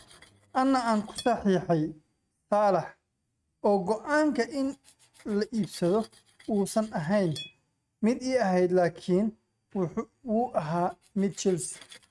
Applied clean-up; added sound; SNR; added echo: neural mask model RNNoise.